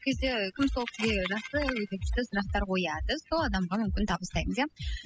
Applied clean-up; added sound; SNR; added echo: classical method spectral subtraction.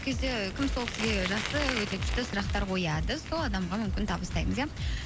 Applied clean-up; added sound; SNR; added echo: none; Bicycle; 8 dB; none.